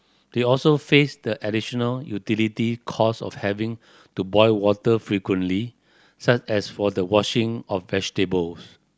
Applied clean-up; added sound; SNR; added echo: none; none; none; none.